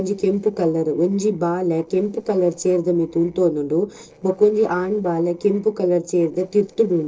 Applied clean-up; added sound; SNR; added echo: neural separator model SepFormer DNS4.